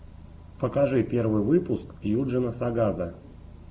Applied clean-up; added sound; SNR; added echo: none; none; none; none.